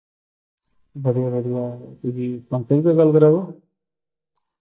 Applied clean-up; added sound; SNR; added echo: neural mask model DeepFilterNet 3.